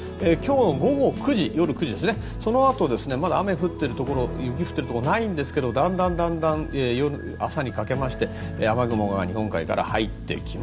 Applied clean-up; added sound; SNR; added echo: none; none; none; none.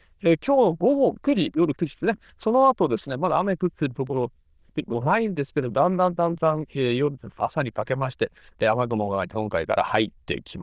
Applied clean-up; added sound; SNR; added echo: neural diffusion model UNIVERSE++.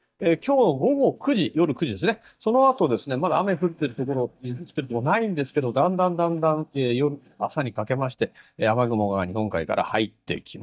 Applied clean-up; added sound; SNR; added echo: neural mask model DeepFilterNet 3.